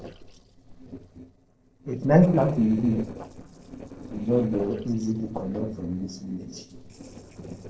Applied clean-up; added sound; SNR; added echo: neural separator model SepFormer DNS4.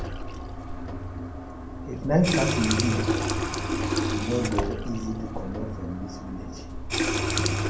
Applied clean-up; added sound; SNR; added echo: none; Water tap, faucet; -2 dB; reverberation time 0.6 s.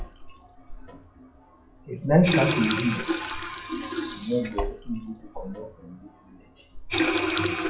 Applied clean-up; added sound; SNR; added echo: classical method WPE with log-MMSE.